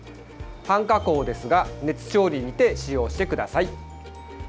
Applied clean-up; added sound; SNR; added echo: none; none; none; none.